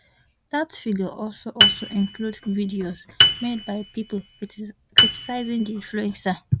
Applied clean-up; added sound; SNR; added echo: none; Piano; -4 dB; none.